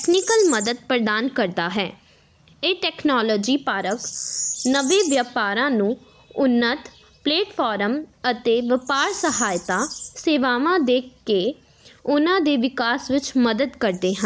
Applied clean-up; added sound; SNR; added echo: none; Bird vocalization, bird call, bird song; 14 dB; none.